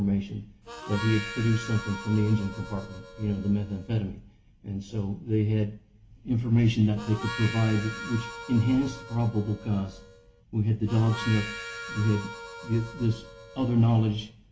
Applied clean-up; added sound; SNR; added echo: none; Harmonica; 13 dB; reverberation time 0.2 s.